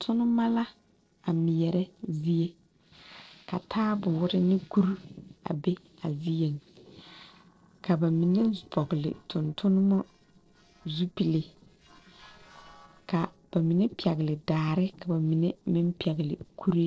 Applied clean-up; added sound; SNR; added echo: neural separator model SepFormer DNS4.